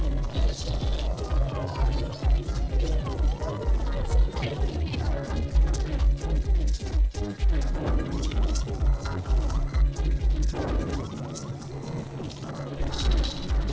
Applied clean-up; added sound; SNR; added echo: neural separator model SepFormer DNS4.